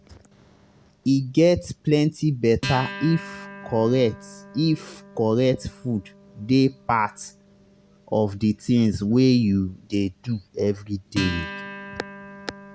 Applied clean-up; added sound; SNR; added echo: none; Acoustic guitar; 16 dB; none.